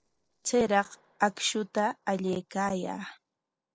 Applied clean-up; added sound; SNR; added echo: neural separator model SepFormer DNS4.